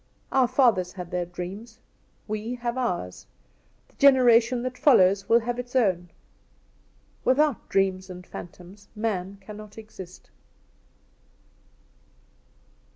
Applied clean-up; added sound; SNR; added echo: none; none; none; none.